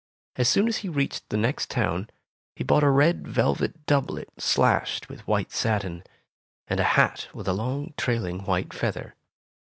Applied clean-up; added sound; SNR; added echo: none; none; none; none.